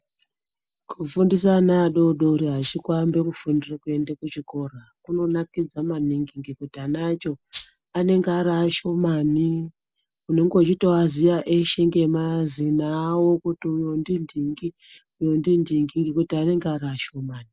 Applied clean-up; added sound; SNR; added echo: none; Rattle (instrument); 6 dB; none.